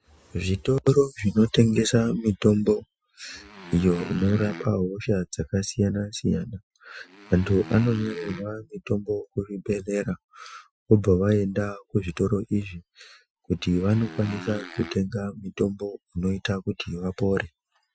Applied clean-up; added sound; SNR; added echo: classical method Wiener filter.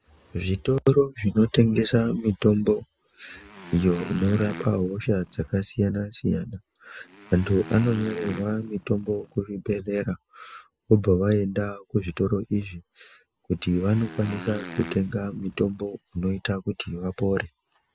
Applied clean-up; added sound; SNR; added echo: none; Motorcycle; 15 dB; none.